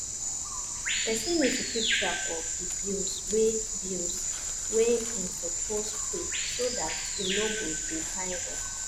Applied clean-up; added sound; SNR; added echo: none; Bird vocalization, bird call, bird song; -1 dB; none.